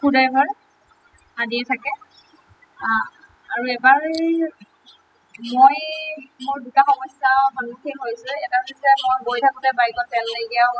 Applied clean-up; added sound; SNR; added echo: classical method spectral subtraction.